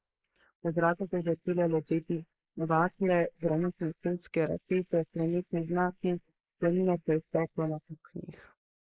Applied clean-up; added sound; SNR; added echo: neural mask model Resemble Enhance denoiser.